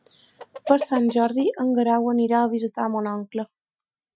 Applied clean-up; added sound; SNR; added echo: classical method Wiener filter.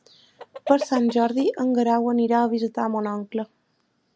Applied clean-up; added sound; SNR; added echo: none; Chicken, rooster; 14 dB; none.